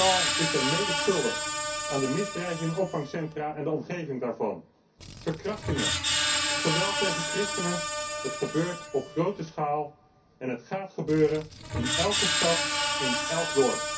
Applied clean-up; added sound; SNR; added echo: none; Screech; 0 dB; reverberation time 0.3 s.